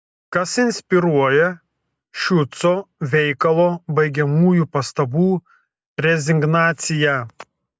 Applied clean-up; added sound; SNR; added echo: none; none; none; none.